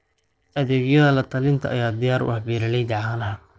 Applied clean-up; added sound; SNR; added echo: neural separator model SepFormer DNS4.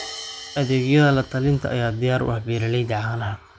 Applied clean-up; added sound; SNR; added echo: none; Hi-hat; 19 dB; none.